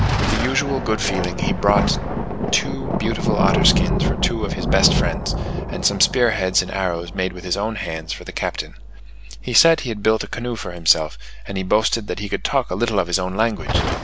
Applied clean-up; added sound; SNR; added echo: none; Thunder; 2 dB; none.